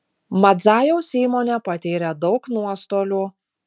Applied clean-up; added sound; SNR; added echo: none; none; none; none.